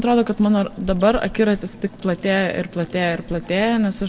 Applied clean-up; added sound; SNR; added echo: none; Chewing, mastication; 17 dB; reverberation time 1.9 s.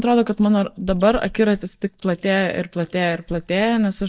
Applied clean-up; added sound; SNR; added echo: neural mask model DeepFilterNet 3.